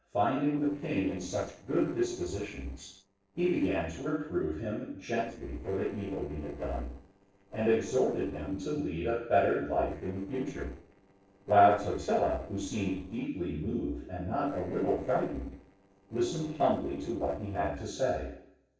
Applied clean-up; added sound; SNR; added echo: neural separator model SepFormer DNS4.